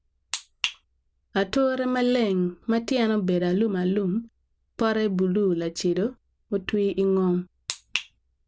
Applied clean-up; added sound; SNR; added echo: none; none; none; none.